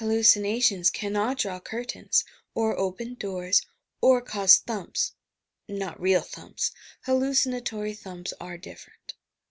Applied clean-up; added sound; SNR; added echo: none; none; none; none.